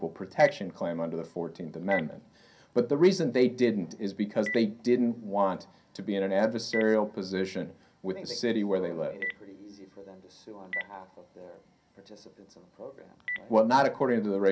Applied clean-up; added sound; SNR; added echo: none; Telephone; 15 dB; reverberation time 0.3 s.